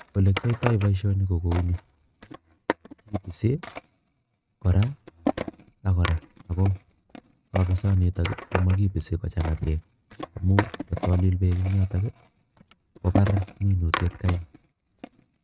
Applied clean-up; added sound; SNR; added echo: neural mask model RNNoise.